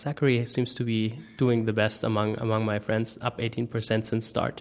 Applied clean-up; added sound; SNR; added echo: none; none; none; none.